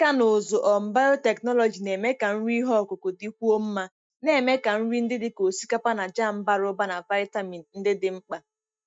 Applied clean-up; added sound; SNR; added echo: neural mask model DeepFilterNet 3.